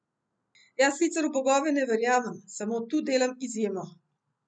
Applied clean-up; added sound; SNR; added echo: none; none; none; none.